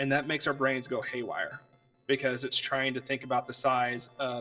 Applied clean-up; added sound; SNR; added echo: neural separator model SepFormer DNS4.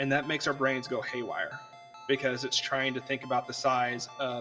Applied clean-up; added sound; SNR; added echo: none; Ringtone; 18 dB; reverberation time 0.6 s.